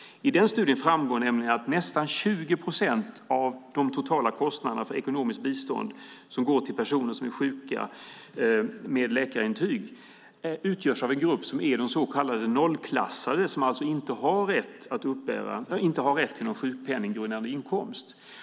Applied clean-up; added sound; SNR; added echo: none; none; none; none.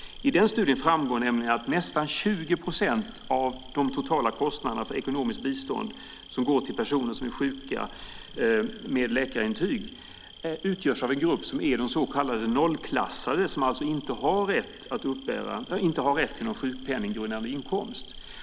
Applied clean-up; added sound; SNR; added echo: none; Insect; 16 dB; none.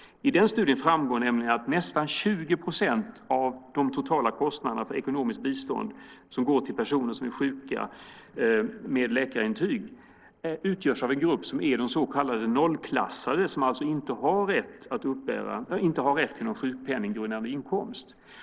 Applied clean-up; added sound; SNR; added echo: neural separator model SepFormer DNS4.